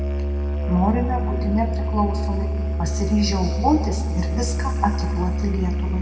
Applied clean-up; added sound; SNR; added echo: none; Musical instrument; -2 dB; reverberation time 2.0 s.